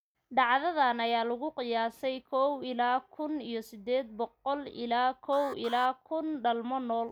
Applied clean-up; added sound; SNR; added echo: none; Alarm; 18 dB; none.